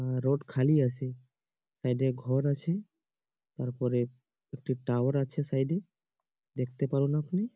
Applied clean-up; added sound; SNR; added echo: none; none; none; none.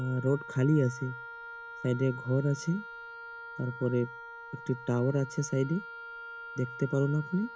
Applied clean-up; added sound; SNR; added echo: none; Wind instrument, woodwind instrument; 13 dB; none.